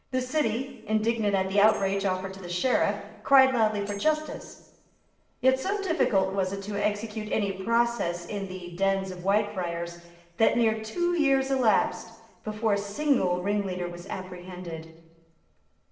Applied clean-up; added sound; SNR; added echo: neural separator model SepFormer DNS4.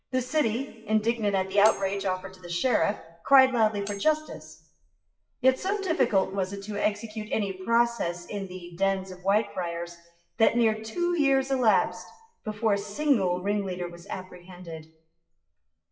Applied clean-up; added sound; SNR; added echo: classical method WPE with log-MMSE.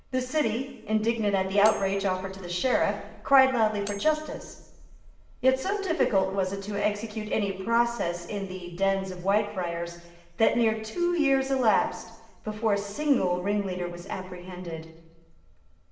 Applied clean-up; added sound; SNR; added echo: none; Cutlery, silverware; 20 dB; reverberation time 1.0 s.